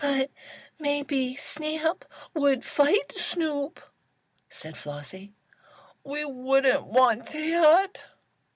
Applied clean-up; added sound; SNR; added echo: none; none; none; none.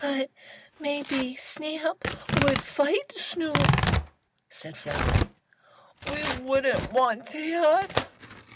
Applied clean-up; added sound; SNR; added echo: none; Tearing; 2 dB; none.